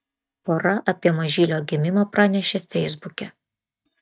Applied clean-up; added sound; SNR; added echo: neural mask model DeepFilterNet 3.